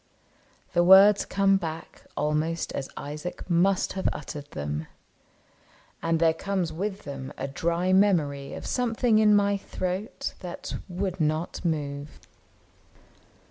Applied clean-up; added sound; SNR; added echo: none; none; none; none.